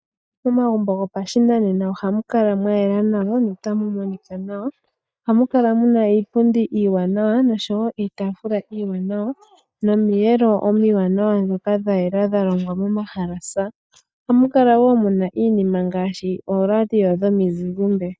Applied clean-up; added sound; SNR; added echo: neural mask model DeepFilterNet 3.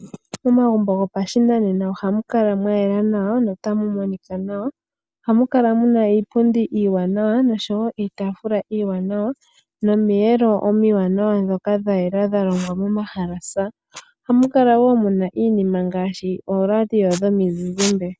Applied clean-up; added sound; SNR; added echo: none; none; none; none.